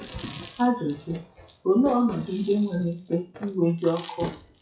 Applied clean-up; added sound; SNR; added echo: classical method WPE with log-MMSE.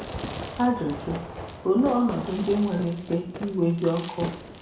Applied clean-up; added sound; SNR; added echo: none; Fireworks; 11 dB; reverberation time 0.8 s.